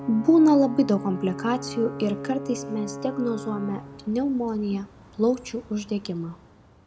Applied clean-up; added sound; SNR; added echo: none; Alarm / Ocean / Boat, Water vehicle; 13 dB; reverberation time 0.4 s.